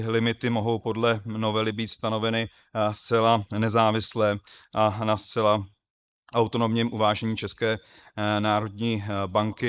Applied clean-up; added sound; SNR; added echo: neural mask model Resemble Enhance denoiser.